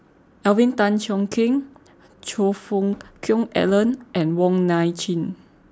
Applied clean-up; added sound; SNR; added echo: none; none; none; none.